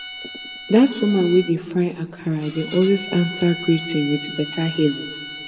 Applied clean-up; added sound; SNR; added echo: none; Bowed string instrument; 13 dB; reverberation time 1.1 s.